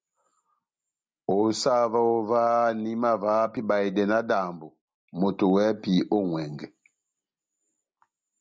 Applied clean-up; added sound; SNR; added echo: none; none; none; none.